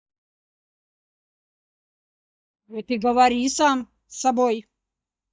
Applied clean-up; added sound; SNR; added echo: neural mask model DeepFilterNet 3.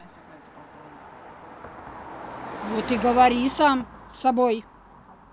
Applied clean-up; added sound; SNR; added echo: none; Car passing by; 13 dB; none.